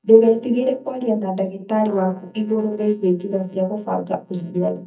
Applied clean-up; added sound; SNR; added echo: neural mask model DeepFilterNet 3.